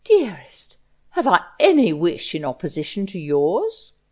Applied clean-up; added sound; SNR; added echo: none; none; none; none.